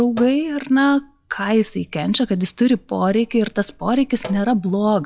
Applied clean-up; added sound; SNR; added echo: classical method log-MMSE.